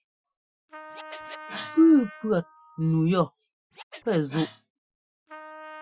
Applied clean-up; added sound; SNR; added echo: classical method Wiener filter.